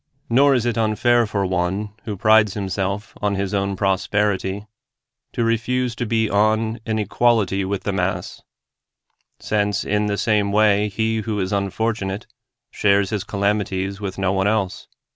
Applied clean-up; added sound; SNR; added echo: none; none; none; none.